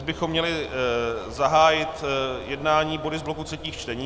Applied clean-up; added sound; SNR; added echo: none; Rain; 18 dB; none.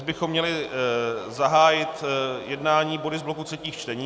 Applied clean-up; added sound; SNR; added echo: none; none; none; none.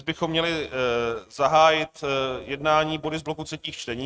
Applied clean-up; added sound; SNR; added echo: neural mask model RNNoise.